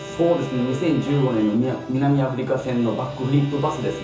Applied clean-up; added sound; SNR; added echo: none; Bowed string instrument; 18 dB; reverberation time 0.7 s.